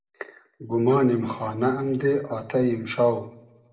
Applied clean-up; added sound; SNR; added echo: none; none; none; reverberation time 0.5 s.